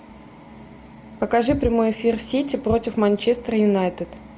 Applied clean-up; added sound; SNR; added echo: none; none; none; none.